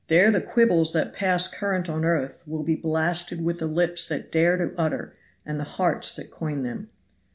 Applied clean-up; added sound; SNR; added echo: none; none; none; none.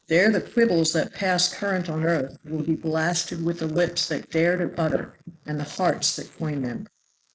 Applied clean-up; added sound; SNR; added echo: neural mask model Resemble Enhance denoiser.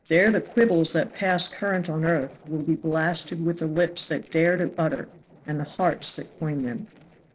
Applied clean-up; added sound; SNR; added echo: neural separator model SepFormer DNS4.